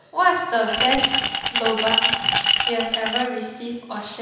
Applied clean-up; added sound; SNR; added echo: none; Glass; -3 dB; reverberation time 1.1 s.